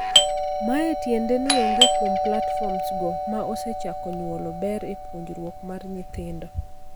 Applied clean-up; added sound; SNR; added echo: none; Doorbell; -4 dB; none.